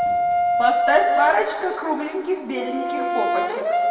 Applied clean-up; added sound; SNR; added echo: none; Brass instrument; -2 dB; reverberation time 2.2 s.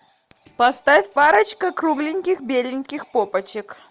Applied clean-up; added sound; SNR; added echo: none; none; none; none.